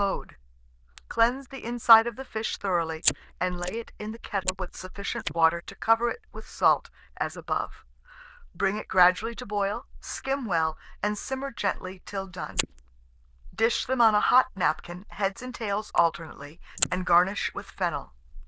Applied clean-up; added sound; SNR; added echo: neural diffusion model UNIVERSE++.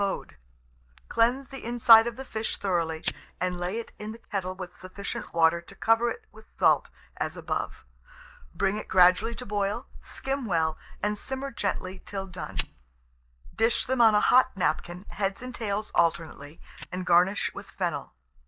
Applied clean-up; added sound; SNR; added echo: neural mask model DeepFilterNet 3.